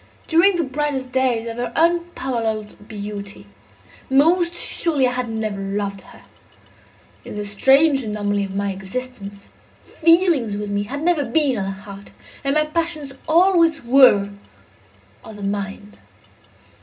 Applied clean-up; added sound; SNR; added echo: none; none; none; reverberation time 0.2 s.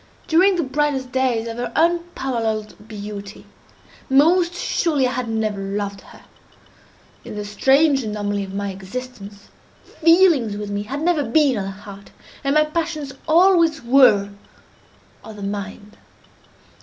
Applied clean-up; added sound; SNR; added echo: none; none; none; none.